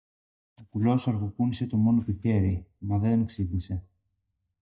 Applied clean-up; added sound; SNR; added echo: neural mask model DeepFilterNet 3.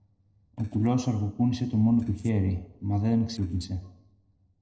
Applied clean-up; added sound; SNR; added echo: neural separator model SepFormer DNS4.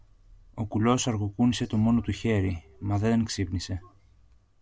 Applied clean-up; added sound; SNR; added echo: none; none; none; none.